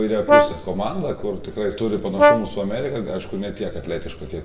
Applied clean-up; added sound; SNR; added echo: none; Brass instrument; -3 dB; reverberation time 0.9 s.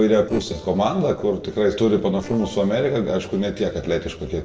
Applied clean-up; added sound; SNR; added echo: neural separator model SepFormer DNS4.